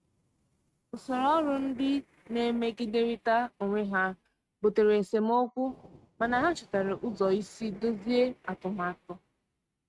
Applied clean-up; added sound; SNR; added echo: neural mask model RNNoise.